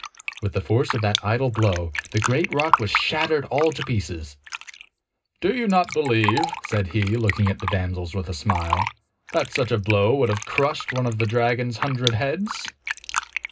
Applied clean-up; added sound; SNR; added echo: none; Fill (with liquid); 7 dB; reverberation time 0.2 s.